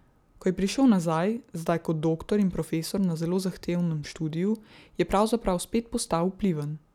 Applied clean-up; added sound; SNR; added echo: none; none; none; none.